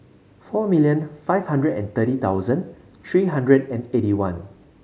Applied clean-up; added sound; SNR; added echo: none; none; none; none.